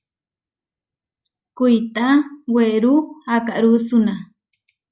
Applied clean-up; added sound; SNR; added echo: none; none; none; none.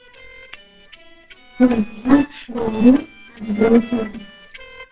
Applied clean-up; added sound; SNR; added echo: neural separator model SepFormer WHAMR!.